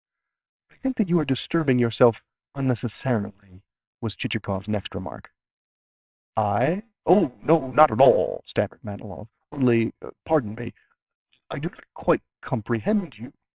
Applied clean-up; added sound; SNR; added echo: neural separator model SepFormer WHAMR!.